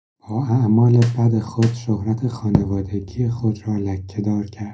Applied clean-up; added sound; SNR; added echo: none; Snare drum; 18 dB; reverberation time 0.3 s.